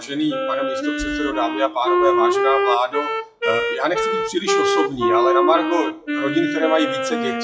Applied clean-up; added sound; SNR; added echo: classical method WPE with log-MMSE.